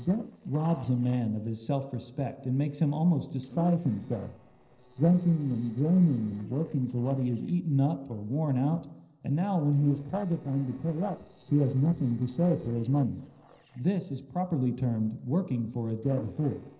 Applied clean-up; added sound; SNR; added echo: neural separator model SepFormer DNS4.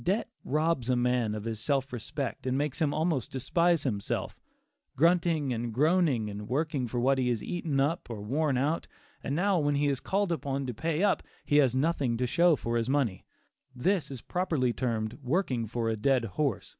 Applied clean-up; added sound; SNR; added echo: none; none; none; none.